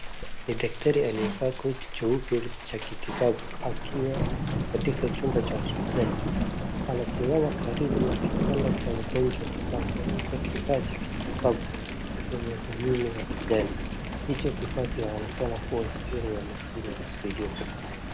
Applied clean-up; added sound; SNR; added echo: none; Thunder / Rain; 0 dB; none.